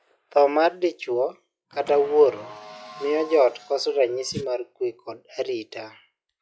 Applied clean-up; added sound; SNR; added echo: classical method log-MMSE.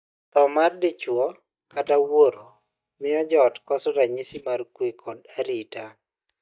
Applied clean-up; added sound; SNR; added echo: neural mask model DeepFilterNet 3.